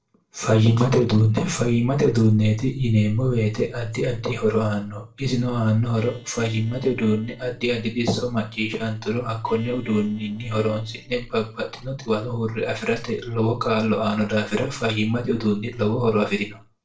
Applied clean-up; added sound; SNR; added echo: neural separator model SepFormer DNS4.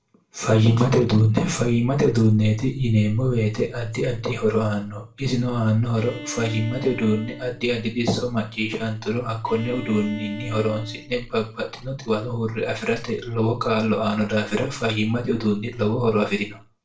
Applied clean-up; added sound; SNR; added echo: none; Bowed string instrument; 16 dB; reverberation time 0.3 s.